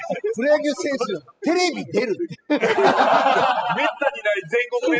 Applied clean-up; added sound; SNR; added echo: classical method spectral subtraction.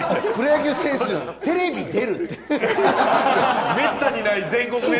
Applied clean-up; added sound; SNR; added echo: none; Burping, eructation; 18 dB; none.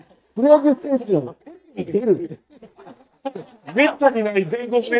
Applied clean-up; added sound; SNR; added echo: neural mask model DeepFilterNet 3.